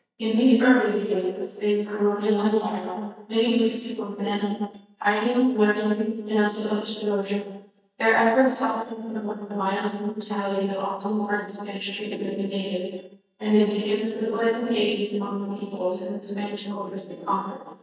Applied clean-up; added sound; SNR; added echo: neural mask model DeepFilterNet 3.